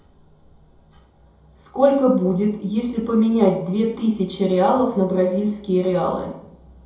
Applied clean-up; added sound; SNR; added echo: none; none; none; reverberation time 2.5 s.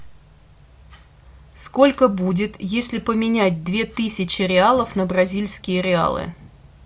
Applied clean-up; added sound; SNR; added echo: none; none; none; none.